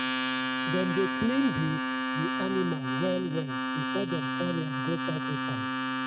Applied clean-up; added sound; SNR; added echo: neural mask model RNNoise.